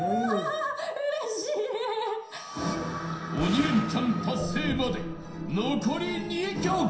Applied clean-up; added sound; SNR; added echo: none; Gunshot, gunfire; 15 dB; reverberation time 0.7 s.